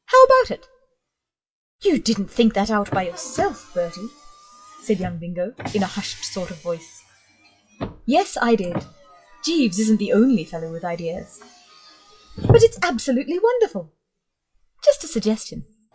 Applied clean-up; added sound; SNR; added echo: classical method WPE with log-MMSE.